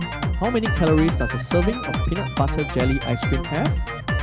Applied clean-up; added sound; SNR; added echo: none; Drum kit; 0 dB; none.